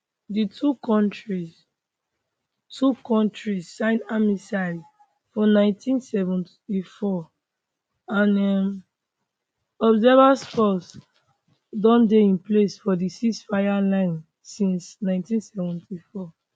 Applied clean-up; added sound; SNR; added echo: none; none; none; none.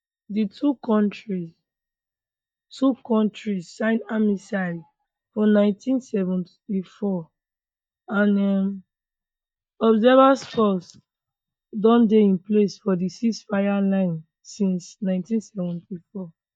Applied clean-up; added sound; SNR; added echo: neural mask model DeepFilterNet 3.